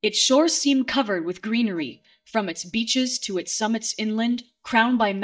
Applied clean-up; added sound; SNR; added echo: neural mask model DeepFilterNet 3.